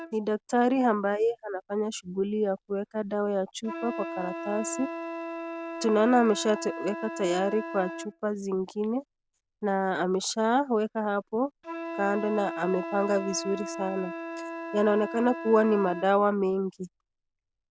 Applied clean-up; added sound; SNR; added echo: none; Wind instrument, woodwind instrument; 11 dB; none.